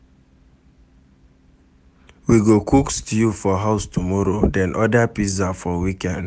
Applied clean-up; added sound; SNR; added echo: none; none; none; none.